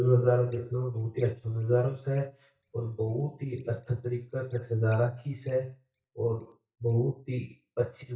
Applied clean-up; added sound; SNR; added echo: neural mask model DeepFilterNet 3.